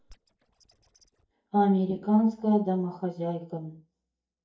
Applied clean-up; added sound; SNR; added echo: neural mask model DeepFilterNet 3.